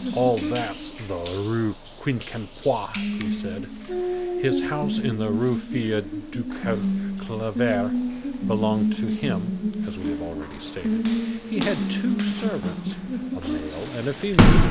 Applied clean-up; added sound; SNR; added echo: none; Water tap, faucet; -4 dB; none.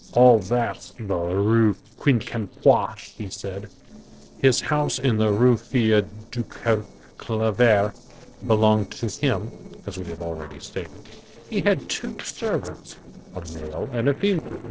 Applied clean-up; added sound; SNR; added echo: neural separator model SepFormer DNS4.